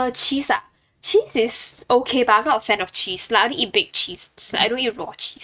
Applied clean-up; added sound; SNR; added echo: neural mask model RNNoise.